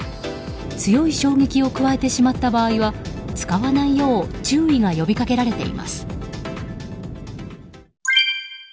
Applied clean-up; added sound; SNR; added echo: none; none; none; none.